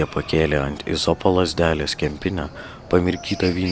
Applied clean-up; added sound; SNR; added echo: none; Chicken, rooster; 17 dB; none.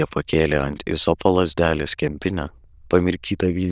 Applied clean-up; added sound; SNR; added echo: neural diffusion model UNIVERSE++.